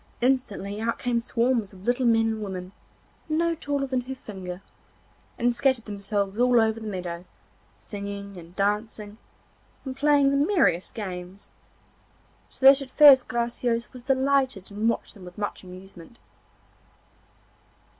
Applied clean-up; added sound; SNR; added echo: none; none; none; none.